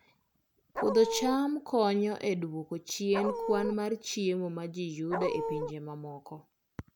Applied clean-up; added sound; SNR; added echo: none; Dog; 2 dB; none.